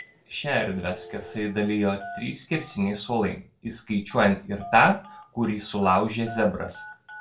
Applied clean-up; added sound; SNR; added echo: none; Telephone; 18 dB; reverberation time 0.3 s.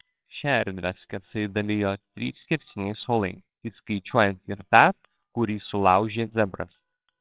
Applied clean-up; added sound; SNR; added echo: neural separator model SepFormer WHAMR!.